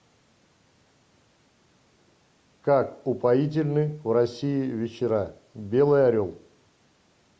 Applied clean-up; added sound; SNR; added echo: none; none; none; none.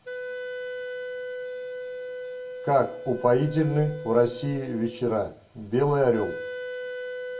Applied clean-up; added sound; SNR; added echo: none; Wind instrument, woodwind instrument; 9 dB; reverberation time 0.2 s.